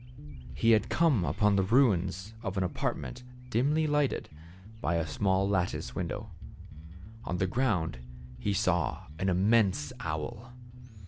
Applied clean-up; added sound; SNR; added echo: none; Bird + Bass guitar; 13 dB; none.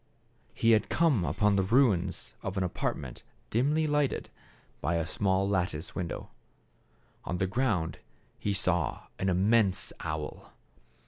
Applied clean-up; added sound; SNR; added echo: none; none; none; none.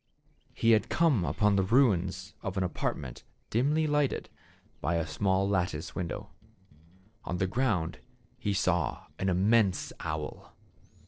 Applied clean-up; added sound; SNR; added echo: neural separator model SepFormer DNS4.